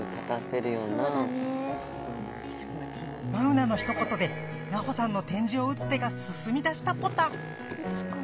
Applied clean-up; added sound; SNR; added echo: none; Boat, Water vehicle; 15 dB; none.